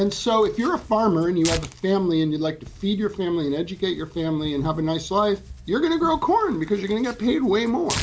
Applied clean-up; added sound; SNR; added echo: none; Tearing; 15 dB; none.